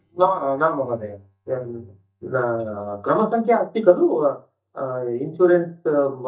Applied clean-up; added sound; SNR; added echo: neural mask model DeepFilterNet 3.